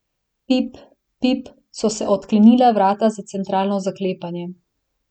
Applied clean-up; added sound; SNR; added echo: none; none; none; none.